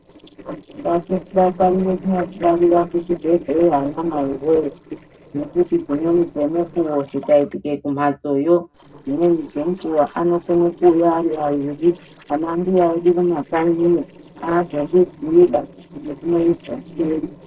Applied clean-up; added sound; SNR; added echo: neural separator model SepFormer DNS4.